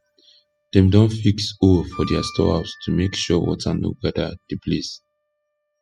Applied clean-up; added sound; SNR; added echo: classical method spectral subtraction.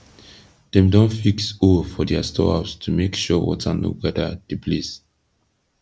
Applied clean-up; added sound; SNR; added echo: none; none; none; none.